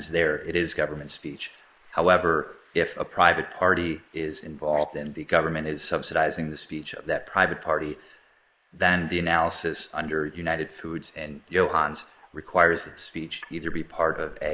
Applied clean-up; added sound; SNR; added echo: neural mask model Resemble Enhance denoiser.